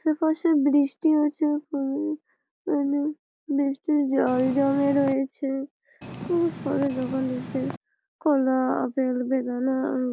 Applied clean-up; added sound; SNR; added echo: none; Purr; 11 dB; none.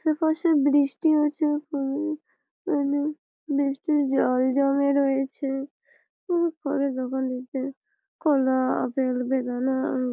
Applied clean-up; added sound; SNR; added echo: none; none; none; none.